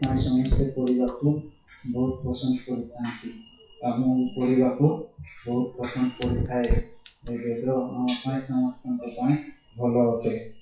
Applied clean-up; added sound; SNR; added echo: classical method WPE with log-MMSE.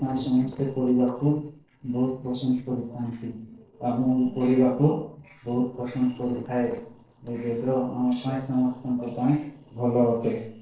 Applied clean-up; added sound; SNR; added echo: neural separator model SepFormer DNS4.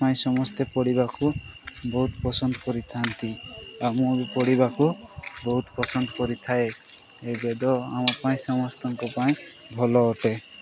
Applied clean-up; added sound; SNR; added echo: none; none; none; none.